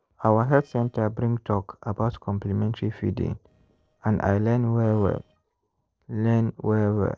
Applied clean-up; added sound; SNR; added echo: neural separator model SepFormer DNS4.